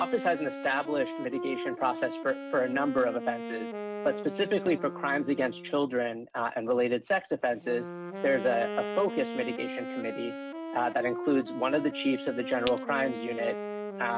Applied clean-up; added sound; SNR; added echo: none; Wind instrument, woodwind instrument + Glass; 8 dB; none.